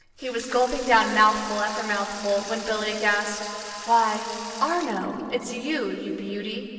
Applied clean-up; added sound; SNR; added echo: none; Sink (filling or washing) / Water tap, faucet; 15 dB; reverberation time 2.6 s.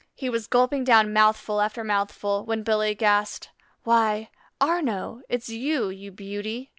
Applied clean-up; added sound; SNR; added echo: none; none; none; none.